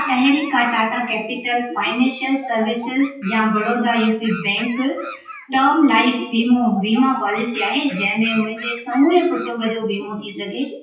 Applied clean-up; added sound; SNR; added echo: classical method WPE with log-MMSE.